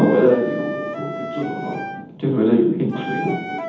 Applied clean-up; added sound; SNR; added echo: none; Wind instrument, woodwind instrument; 9 dB; reverberation time 0.8 s.